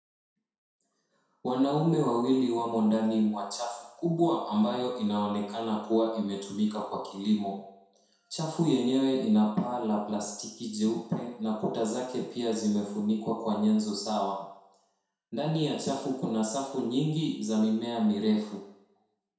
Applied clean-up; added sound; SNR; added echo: none; none; none; reverberation time 0.7 s.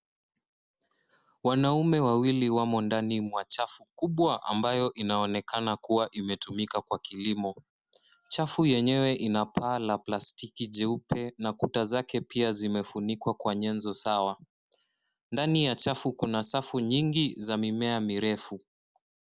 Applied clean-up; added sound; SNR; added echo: none; none; none; none.